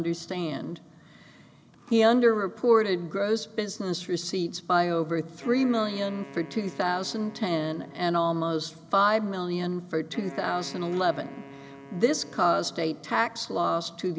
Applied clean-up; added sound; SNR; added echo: none; Wind instrument, woodwind instrument; 18 dB; none.